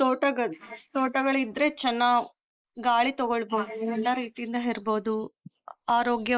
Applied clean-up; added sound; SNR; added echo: neural mask model Resemble Enhance denoiser.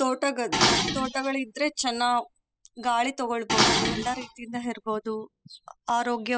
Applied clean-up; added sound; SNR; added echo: classical method spectral subtraction.